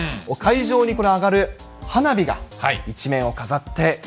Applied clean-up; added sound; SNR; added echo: none; none; none; none.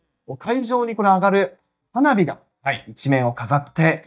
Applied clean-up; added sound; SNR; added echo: neural mask model DeepFilterNet 3.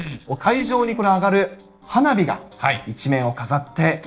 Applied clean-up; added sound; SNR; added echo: neural separator model SepFormer DNS4.